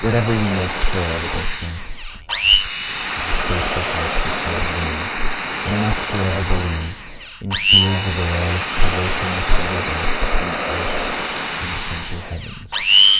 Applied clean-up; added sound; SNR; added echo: neural mask model Resemble Enhance denoiser.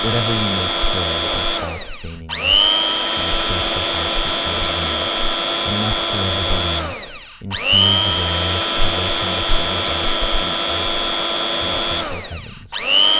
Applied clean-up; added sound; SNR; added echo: none; Domestic sounds, home sounds; -5 dB; none.